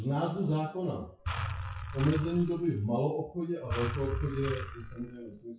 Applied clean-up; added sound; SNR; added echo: classical method WPE with log-MMSE.